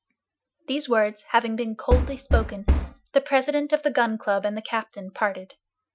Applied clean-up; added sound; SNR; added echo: classical method Wiener filter.